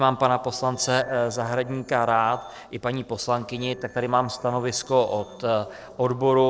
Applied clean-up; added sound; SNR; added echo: neural separator model SepFormer DNS4.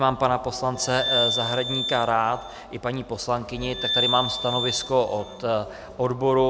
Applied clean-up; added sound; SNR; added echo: none; Glass; 5 dB; none.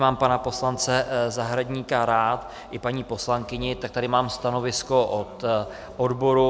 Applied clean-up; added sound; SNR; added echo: none; none; none; none.